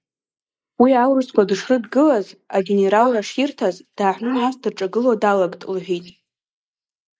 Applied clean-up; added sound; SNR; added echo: neural mask model Resemble Enhance denoiser.